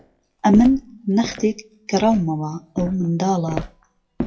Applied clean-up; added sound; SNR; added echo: classical method WPE with log-MMSE.